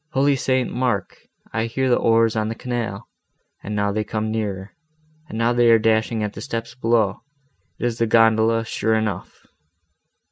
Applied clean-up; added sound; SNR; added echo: none; none; none; none.